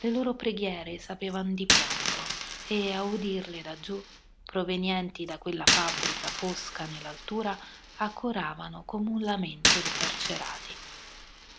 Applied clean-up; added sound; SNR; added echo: none; Coin (dropping); 0 dB; none.